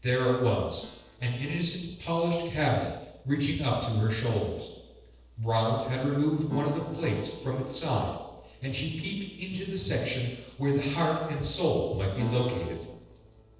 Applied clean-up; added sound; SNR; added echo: neural separator model SepFormer DNS4.